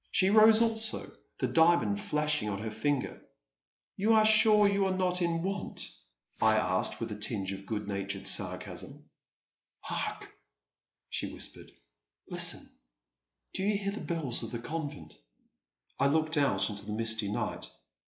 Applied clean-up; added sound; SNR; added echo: neural mask model Resemble Enhance denoiser.